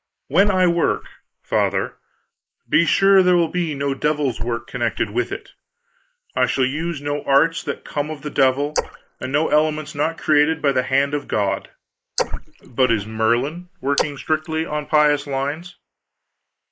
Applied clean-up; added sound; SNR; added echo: neural mask model Resemble Enhance denoiser.